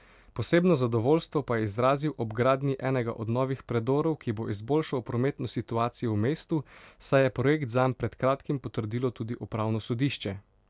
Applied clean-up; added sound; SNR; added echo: none; none; none; none.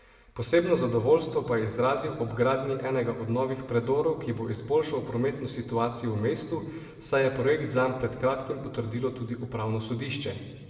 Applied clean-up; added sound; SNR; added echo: none; none; none; reverberation time 1.6 s.